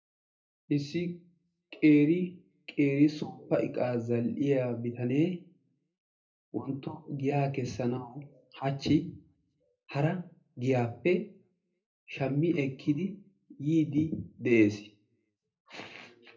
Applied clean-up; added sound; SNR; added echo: none; none; none; reverberation time 0.3 s.